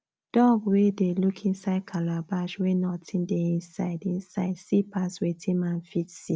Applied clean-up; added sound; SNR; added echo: none; none; none; none.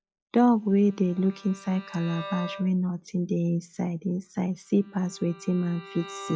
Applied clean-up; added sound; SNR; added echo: classical method log-MMSE.